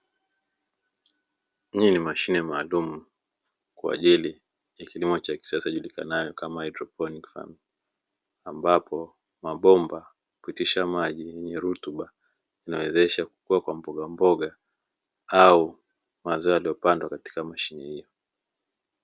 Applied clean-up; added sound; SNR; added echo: none; none; none; none.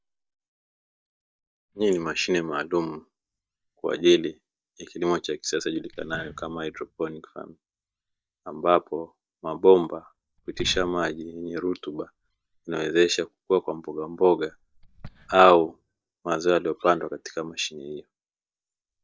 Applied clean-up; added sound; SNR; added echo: neural mask model DeepFilterNet 3.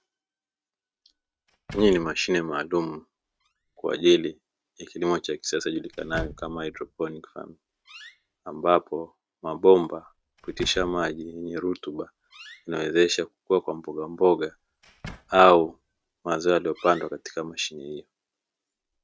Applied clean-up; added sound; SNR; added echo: neural mask model RNNoise.